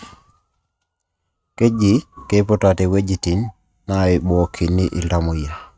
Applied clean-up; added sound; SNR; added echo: neural mask model RNNoise.